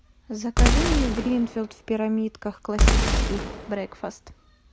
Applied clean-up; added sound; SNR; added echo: none; Boom; -5 dB; none.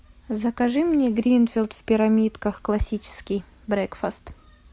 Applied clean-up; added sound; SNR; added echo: none; none; none; none.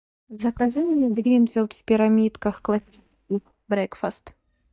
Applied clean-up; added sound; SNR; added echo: neural mask model DeepFilterNet 3.